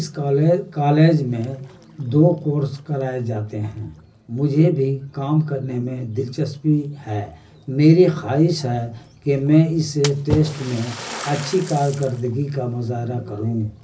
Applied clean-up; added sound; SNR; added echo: none; Splash, splatter; 17 dB; reverberation time 0.4 s.